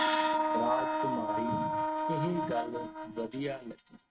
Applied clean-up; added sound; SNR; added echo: neural mask model RNNoise.